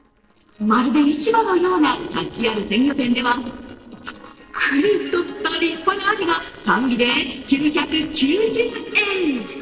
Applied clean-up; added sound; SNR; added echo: neural separator model SepFormer DNS4.